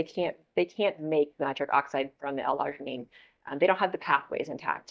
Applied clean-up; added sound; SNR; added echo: neural mask model DeepFilterNet 3.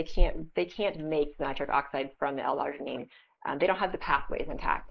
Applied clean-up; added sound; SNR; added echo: neural mask model Resemble Enhance denoiser.